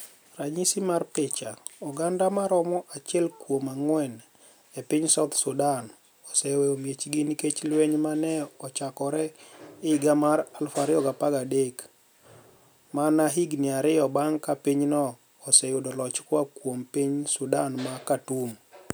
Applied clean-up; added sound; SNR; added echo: none; none; none; none.